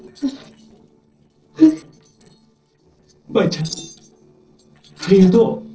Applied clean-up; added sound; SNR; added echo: neural separator model SepFormer DNS4.